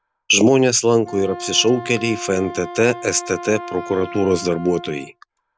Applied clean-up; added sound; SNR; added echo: none; Wind instrument, woodwind instrument; 14 dB; none.